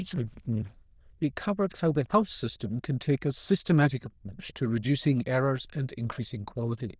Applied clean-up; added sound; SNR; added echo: neural diffusion model UNIVERSE++.